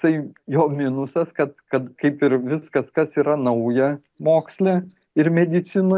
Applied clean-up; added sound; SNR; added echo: none; none; none; none.